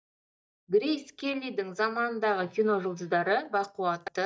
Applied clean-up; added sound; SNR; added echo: neural mask model DeepFilterNet 3.